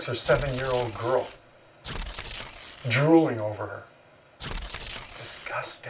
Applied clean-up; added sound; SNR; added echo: none; Tearing; 10 dB; reverberation time 0.2 s.